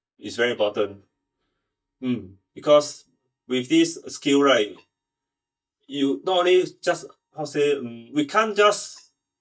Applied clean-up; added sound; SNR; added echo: neural mask model DeepFilterNet 3.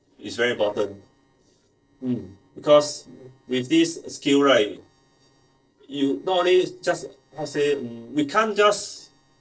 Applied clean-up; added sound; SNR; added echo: neural separator model SepFormer DNS4.